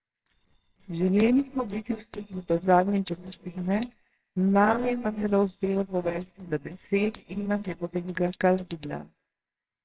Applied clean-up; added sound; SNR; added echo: neural separator model SepFormer WHAMR!.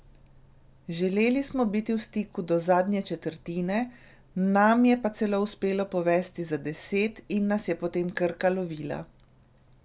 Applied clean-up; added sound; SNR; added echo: none; none; none; none.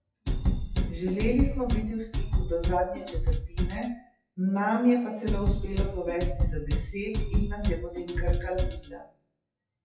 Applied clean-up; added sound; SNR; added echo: classical method WPE with log-MMSE.